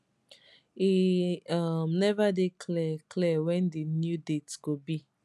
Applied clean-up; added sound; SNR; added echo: none; none; none; none.